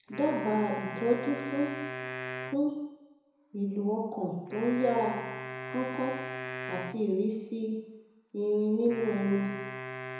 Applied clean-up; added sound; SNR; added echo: none; Wind instrument, woodwind instrument; 9 dB; reverberation time 1.0 s.